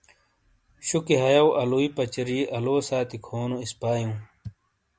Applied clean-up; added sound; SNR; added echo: none; none; none; none.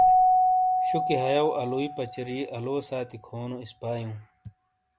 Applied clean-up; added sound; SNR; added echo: none; Keyboard (musical); -5 dB; none.